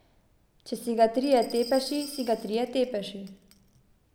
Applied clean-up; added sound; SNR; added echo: none; Glass; 17 dB; none.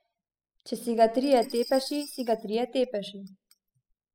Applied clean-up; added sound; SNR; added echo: classical method spectral subtraction.